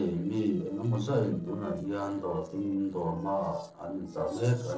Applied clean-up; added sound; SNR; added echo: neural separator model SepFormer DNS4.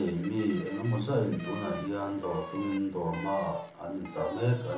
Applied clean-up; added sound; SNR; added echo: none; Bicycle; 14 dB; reverberation time 0.7 s.